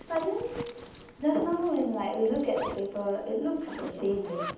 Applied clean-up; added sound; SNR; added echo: none; Zipper (clothing); 13 dB; reverberation time 0.8 s.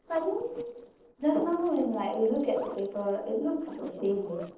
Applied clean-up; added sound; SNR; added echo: neural separator model SepFormer DNS4.